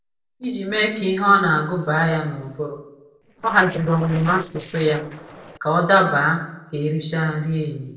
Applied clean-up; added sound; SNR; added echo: neural separator model SepFormer DNS4.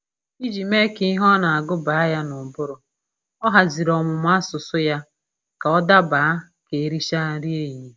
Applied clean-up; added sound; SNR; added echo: none; none; none; none.